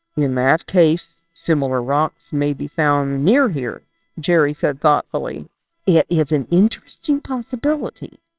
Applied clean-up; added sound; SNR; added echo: neural separator model SepFormer WHAMR!.